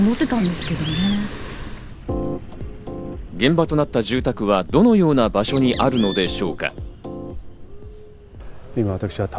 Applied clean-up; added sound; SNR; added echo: none; Bird + Accelerating, revving, vroom; 11 dB; none.